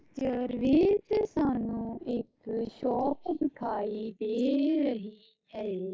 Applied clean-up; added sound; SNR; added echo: neural mask model Resemble Enhance denoiser.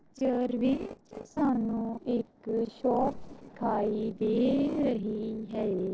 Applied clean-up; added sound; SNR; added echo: neural separator model SepFormer DNS4.